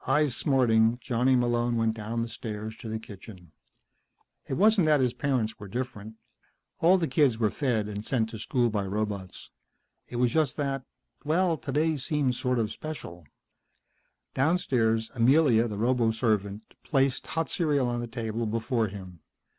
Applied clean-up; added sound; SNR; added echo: none; none; none; none.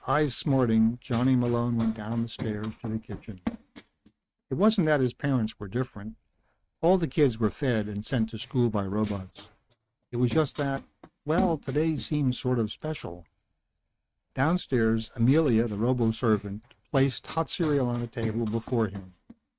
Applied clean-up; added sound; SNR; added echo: neural mask model RNNoise.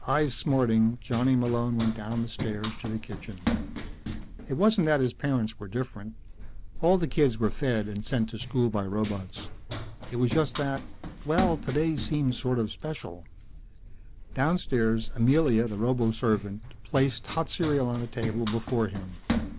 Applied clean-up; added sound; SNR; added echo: none; Run; 8 dB; none.